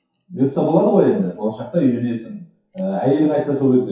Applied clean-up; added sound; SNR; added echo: classical method WPE with log-MMSE.